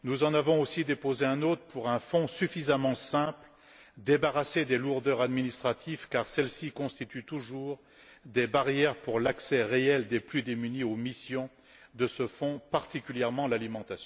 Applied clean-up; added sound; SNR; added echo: none; none; none; none.